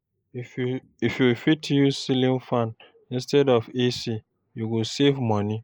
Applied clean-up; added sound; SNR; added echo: neural mask model Resemble Enhance denoiser.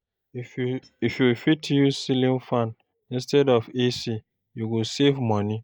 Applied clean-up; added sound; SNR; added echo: neural mask model DeepFilterNet 3.